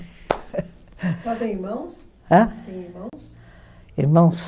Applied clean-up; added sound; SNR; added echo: none; none; none; none.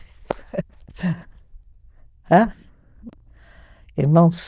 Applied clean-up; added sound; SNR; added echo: neural diffusion model UNIVERSE++.